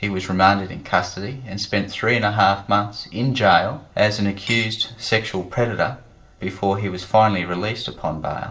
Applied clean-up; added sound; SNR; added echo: none; Cutlery, silverware / Dishes, pots, and pans; 14 dB; reverberation time 0.4 s.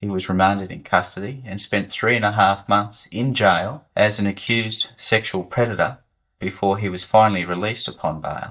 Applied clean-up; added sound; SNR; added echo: neural mask model DeepFilterNet 3.